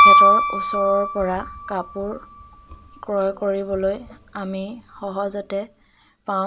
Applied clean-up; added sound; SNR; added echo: none; Piano; -4 dB; none.